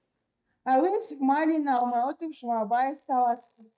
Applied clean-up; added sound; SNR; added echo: neural mask model DeepFilterNet 3.